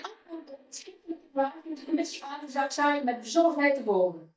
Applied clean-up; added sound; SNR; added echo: neural mask model DeepFilterNet 3.